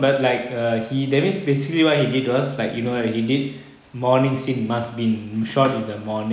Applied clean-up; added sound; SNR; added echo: none; none; none; none.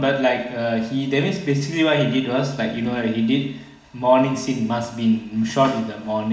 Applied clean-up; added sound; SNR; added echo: none; none; none; reverberation time 0.4 s.